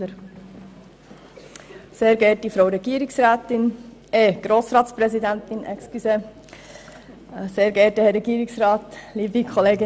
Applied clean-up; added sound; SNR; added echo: none; none; none; none.